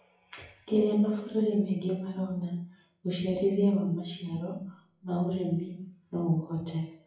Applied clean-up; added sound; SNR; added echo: classical method WPE with log-MMSE.